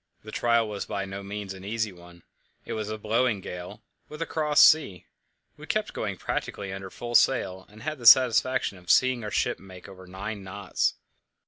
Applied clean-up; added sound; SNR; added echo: none; none; none; none.